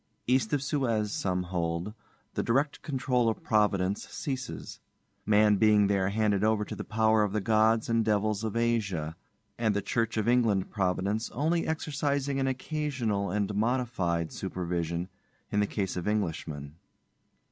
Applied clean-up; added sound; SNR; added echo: none; none; none; none.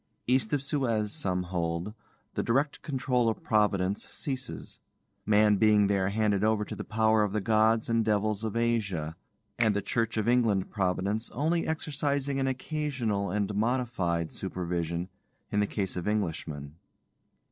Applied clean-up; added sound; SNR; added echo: neural separator model SepFormer DNS4.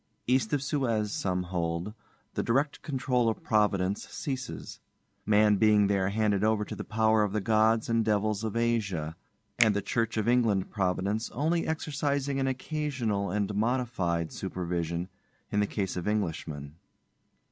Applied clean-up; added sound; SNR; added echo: none; Finger snapping; 11 dB; none.